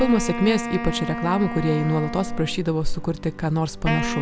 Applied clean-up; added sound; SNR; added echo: none; Wind instrument, woodwind instrument; 8 dB; none.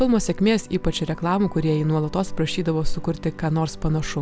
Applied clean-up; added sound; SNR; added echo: none; none; none; none.